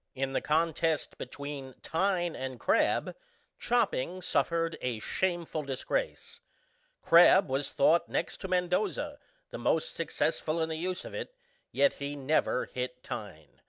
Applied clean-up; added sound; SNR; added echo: none; none; none; none.